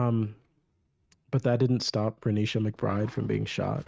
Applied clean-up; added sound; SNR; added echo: neural mask model RNNoise.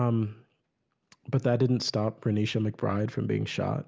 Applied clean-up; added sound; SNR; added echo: none; none; none; none.